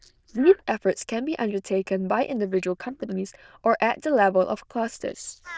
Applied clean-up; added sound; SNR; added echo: neural diffusion model UNIVERSE++.